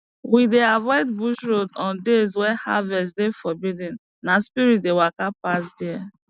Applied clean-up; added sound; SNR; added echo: none; none; none; none.